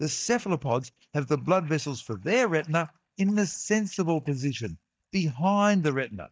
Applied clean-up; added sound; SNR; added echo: neural mask model DeepFilterNet 3.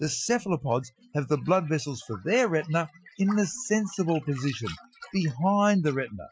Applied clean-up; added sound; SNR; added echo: classical method Wiener filter.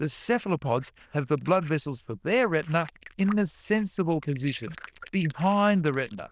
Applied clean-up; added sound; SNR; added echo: neural diffusion model UNIVERSE++.